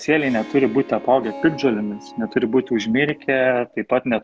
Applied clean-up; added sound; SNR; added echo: none; Harp; 18 dB; none.